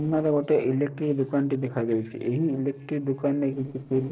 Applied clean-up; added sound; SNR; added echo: neural separator model SepFormer DNS4.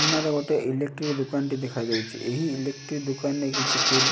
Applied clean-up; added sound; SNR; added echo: none; Drill; 2 dB; none.